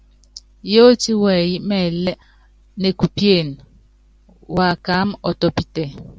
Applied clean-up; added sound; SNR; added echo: none; none; none; none.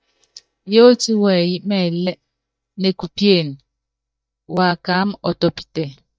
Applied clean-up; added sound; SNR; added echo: neural mask model DeepFilterNet 3.